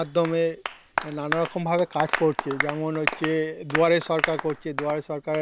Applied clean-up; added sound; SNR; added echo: none; Applause; 7 dB; none.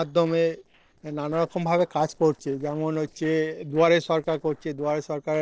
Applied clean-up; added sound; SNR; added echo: neural separator model SepFormer DNS4.